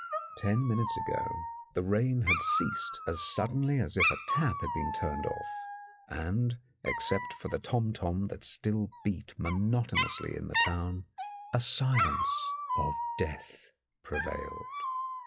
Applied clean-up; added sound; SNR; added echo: classical method log-MMSE.